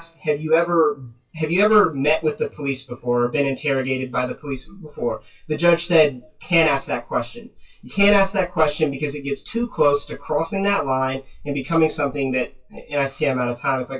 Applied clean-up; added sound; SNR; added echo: classical method WPE with log-MMSE.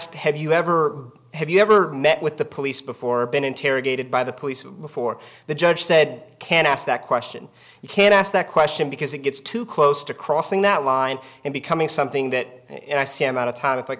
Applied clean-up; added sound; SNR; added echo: none; none; none; none.